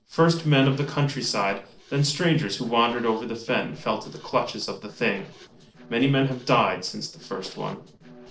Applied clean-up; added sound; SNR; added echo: neural separator model SepFormer DNS4.